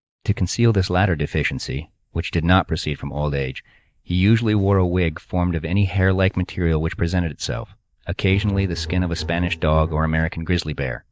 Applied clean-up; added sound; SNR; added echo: neural mask model DeepFilterNet 3.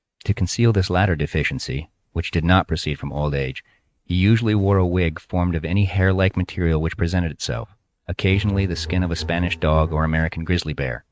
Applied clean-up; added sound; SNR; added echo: neural mask model RNNoise.